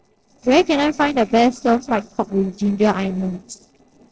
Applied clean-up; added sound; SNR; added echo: neural separator model SepFormer DNS4.